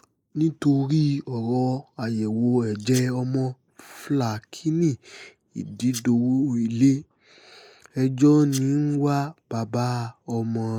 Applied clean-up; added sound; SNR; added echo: neural mask model Resemble Enhance denoiser.